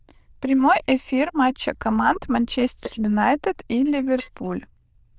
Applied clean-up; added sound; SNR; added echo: neural diffusion model UNIVERSE++.